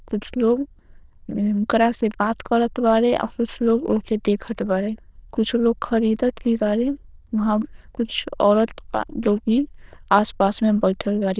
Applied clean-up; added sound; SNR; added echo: neural diffusion model UNIVERSE++.